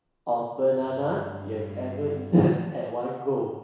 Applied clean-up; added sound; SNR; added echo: none; Bowed string instrument; 15 dB; reverberation time 1.1 s.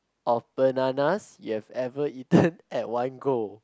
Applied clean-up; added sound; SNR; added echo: none; none; none; none.